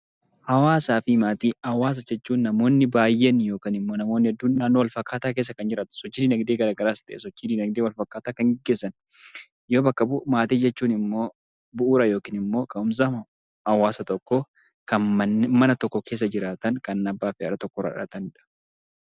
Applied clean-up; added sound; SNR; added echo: none; none; none; none.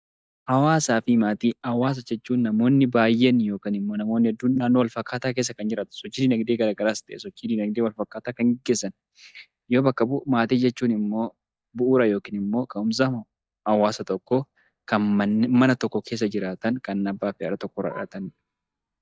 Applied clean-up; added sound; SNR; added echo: neural mask model DeepFilterNet 3.